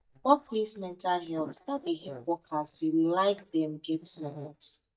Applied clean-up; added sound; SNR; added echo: neural mask model DeepFilterNet 3.